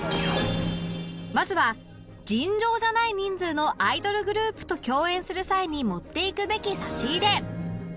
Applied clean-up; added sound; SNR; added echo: none; none; none; none.